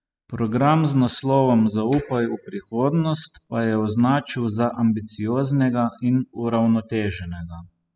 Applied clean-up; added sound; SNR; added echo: classical method spectral subtraction.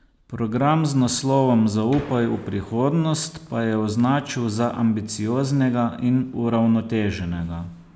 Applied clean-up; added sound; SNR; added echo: none; Gunshot, gunfire; 19 dB; none.